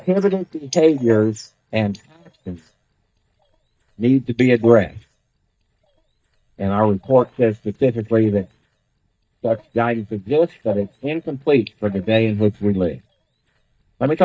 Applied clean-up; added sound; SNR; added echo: neural mask model DeepFilterNet 3.